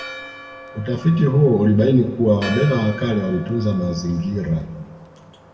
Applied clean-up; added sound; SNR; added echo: none; Church bell; 17 dB; reverberation time 1.4 s.